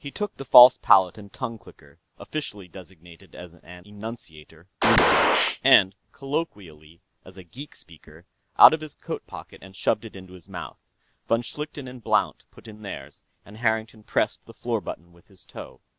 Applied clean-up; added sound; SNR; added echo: none; Gunshot, gunfire; -5 dB; none.